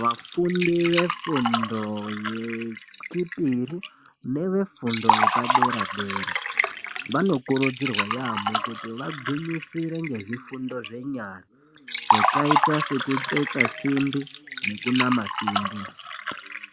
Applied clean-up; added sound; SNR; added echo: none; Liquid; 0 dB; none.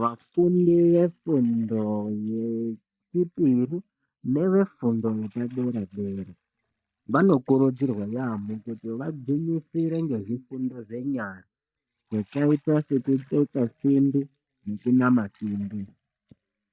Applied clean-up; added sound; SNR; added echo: neural mask model DeepFilterNet 3.